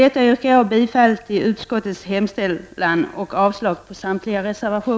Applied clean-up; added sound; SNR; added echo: none; none; none; none.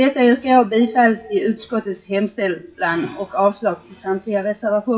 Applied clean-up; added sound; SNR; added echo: classical method WPE with log-MMSE.